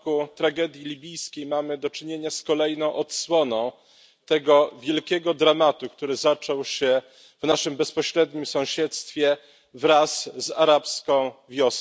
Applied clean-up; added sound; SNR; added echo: none; none; none; none.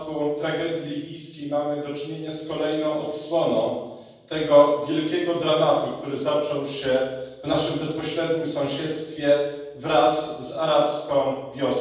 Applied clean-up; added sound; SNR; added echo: none; none; none; reverberation time 1.2 s.